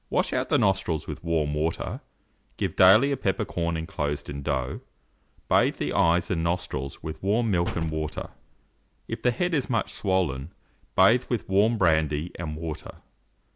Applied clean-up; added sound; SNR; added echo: none; Slam; 11 dB; none.